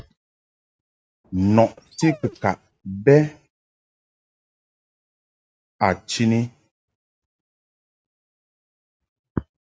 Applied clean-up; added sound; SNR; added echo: neural mask model RNNoise.